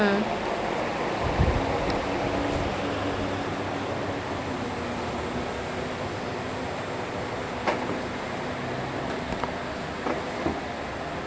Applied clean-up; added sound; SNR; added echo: none; none; none; none.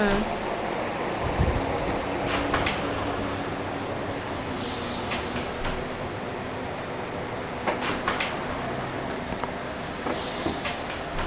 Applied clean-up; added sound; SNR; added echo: none; Sliding door; 6 dB; none.